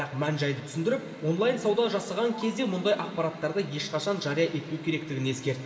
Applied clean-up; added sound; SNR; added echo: none; none; none; reverberation time 2.1 s.